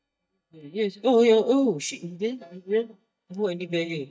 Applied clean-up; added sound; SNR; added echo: neural mask model DeepFilterNet 3.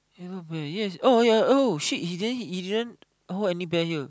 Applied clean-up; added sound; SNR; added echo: none; none; none; none.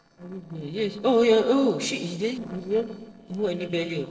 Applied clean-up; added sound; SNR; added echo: neural separator model SepFormer DNS4.